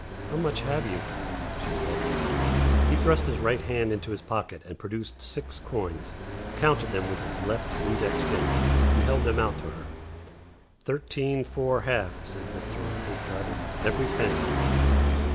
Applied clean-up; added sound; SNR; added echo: none; Car passing by; -3 dB; none.